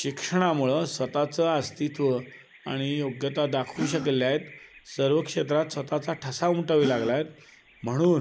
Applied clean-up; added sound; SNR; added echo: none; Gasp + Bird vocalization, bird call, bird song; 16 dB; none.